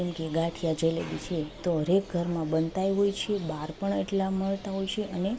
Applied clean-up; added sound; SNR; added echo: none; none; none; none.